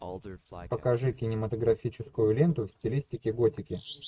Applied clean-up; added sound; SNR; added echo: neural mask model RNNoise.